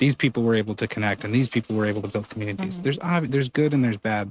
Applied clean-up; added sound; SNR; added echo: neural mask model RNNoise.